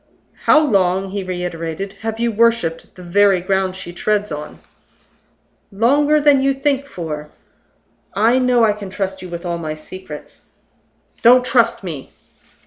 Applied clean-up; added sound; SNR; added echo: none; none; none; none.